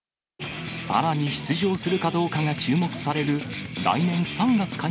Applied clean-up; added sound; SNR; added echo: none; none; none; none.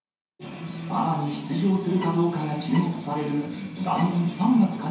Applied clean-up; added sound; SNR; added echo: none; Bowed string instrument; 15 dB; reverberation time 0.7 s.